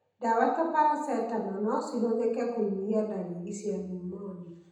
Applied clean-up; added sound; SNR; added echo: none; none; none; reverberation time 0.9 s.